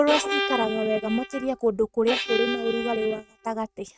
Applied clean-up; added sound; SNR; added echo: neural mask model RNNoise.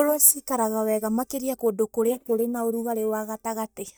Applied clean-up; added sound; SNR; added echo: neural mask model DeepFilterNet 3.